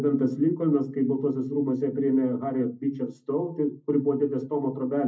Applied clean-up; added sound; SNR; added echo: none; none; none; reverberation time 0.4 s.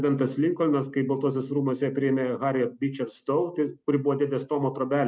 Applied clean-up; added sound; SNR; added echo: none; none; none; none.